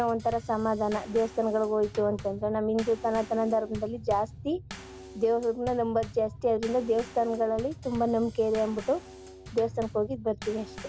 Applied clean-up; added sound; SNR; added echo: none; Bass drum / Snare drum / Drum kit; 15 dB; none.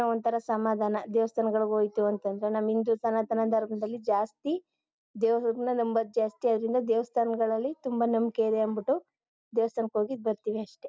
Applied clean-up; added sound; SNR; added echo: none; none; none; none.